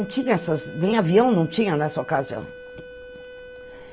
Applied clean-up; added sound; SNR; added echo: none; Wind instrument, woodwind instrument; 16 dB; none.